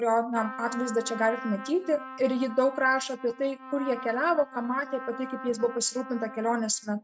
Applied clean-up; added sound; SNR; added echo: neural mask model RNNoise.